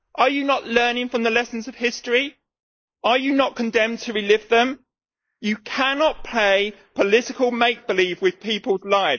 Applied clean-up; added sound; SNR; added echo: neural mask model Resemble Enhance denoiser.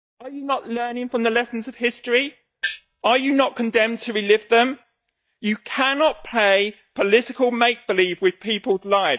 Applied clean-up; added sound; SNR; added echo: neural mask model DeepFilterNet 3.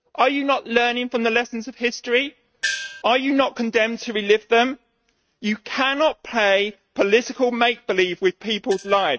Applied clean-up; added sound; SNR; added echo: neural mask model RNNoise.